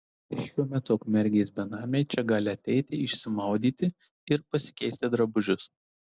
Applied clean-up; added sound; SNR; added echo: none; none; none; none.